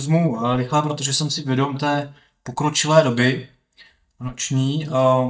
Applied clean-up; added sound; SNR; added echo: neural mask model DeepFilterNet 3.